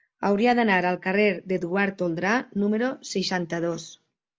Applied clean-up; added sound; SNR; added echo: none; none; none; none.